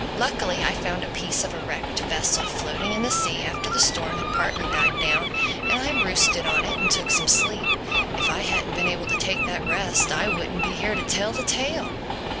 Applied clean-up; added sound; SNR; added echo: none; Train + Bird; -1 dB; none.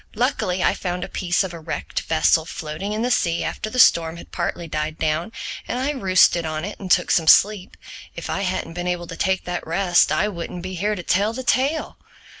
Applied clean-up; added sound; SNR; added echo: none; none; none; none.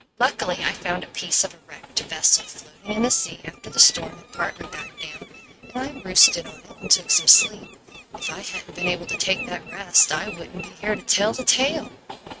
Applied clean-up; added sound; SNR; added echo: neural mask model RNNoise.